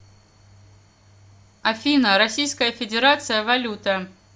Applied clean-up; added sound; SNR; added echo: none; none; none; none.